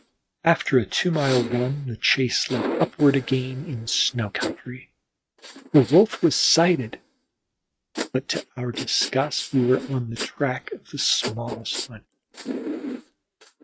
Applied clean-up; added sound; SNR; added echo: neural mask model RNNoise.